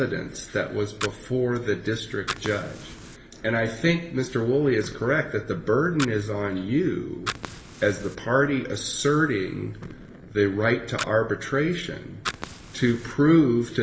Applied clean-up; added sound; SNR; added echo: none; Fire; 16 dB; reverberation time 0.7 s.